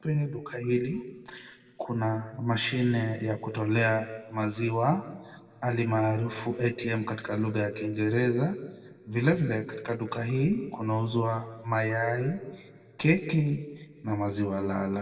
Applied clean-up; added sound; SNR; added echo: none; none; none; reverberation time 1.5 s.